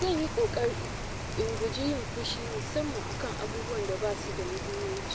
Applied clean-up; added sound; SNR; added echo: none; Rain + Rain; 2 dB; none.